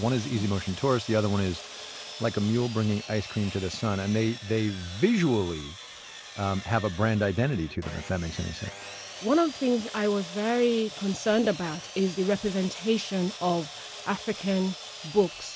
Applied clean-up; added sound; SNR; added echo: none; Sawing; 14 dB; none.